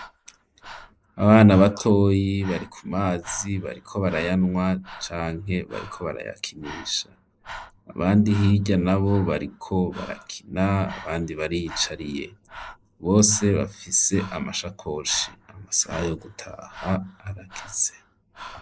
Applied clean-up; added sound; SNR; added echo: neural mask model Resemble Enhance denoiser.